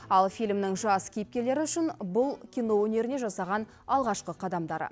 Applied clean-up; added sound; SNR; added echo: none; none; none; none.